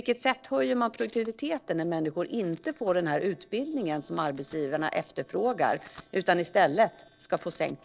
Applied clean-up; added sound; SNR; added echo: neural separator model SepFormer DNS4.